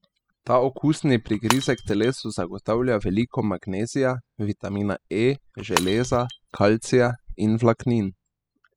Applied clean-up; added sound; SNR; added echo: classical method spectral subtraction.